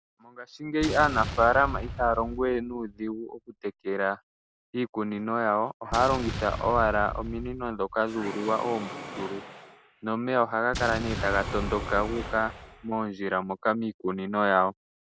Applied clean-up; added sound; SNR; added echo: none; Explosion + Mechanisms; 9 dB; none.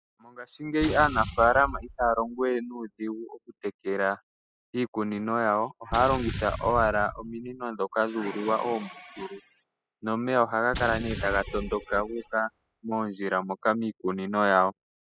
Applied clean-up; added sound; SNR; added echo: classical method spectral subtraction.